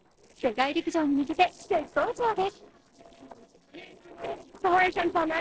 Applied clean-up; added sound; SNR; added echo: neural separator model SepFormer DNS4.